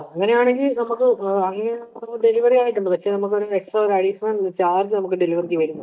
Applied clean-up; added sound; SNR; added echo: neural mask model DeepFilterNet 3.